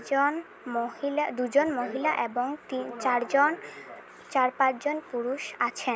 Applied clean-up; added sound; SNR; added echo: none; none; none; none.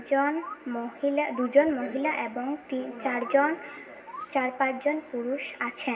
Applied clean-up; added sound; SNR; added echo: none; Bird; 19 dB; reverberation time 1.7 s.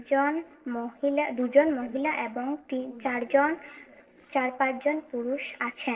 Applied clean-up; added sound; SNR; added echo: neural separator model SepFormer DNS4.